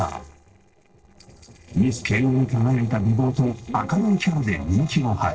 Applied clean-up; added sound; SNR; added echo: neural separator model SepFormer DNS4.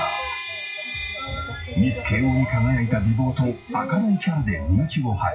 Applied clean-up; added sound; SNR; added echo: classical method WPE with log-MMSE.